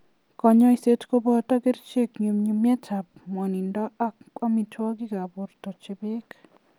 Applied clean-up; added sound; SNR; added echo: none; none; none; none.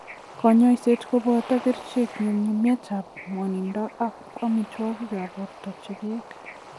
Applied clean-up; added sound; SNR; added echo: none; Bird / Ocean; 17 dB; none.